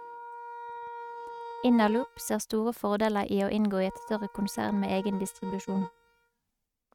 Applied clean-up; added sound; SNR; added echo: neural mask model RNNoise.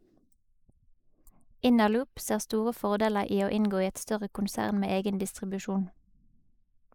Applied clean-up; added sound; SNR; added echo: neural mask model Resemble Enhance denoiser.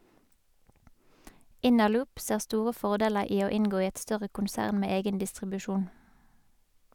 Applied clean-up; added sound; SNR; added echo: none; none; none; none.